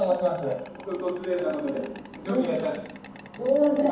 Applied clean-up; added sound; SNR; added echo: none; Insect; 18 dB; reverberation time 1.2 s.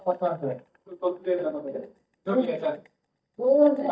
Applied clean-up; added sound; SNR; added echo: neural mask model DeepFilterNet 3.